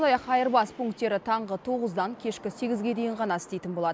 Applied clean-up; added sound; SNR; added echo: none; none; none; none.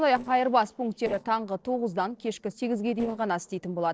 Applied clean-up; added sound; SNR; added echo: neural separator model SepFormer DNS4.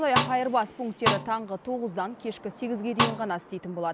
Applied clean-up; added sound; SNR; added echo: none; Snare drum; 0 dB; none.